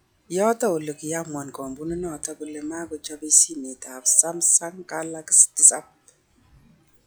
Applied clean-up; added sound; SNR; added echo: classical method log-MMSE.